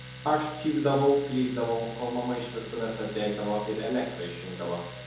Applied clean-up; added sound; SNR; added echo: none; Domestic sounds, home sounds; 12 dB; reverberation time 2.0 s.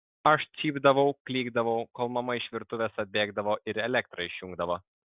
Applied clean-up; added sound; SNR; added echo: none; none; none; none.